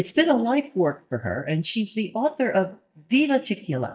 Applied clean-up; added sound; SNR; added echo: neural mask model DeepFilterNet 3.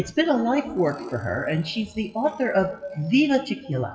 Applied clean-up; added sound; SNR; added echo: classical method WPE with log-MMSE.